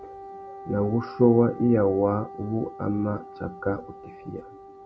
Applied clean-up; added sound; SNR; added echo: none; Wind instrument, woodwind instrument; 16 dB; none.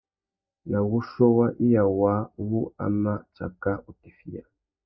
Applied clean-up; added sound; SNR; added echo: neural mask model DeepFilterNet 3.